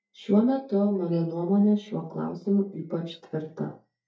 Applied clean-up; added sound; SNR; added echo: neural mask model DeepFilterNet 3.